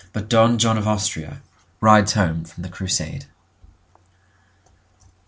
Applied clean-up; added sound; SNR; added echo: none; none; none; none.